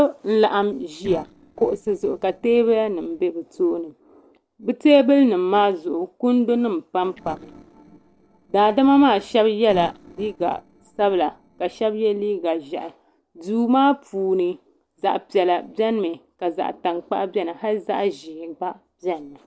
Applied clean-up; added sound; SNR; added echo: neural separator model SepFormer DNS4.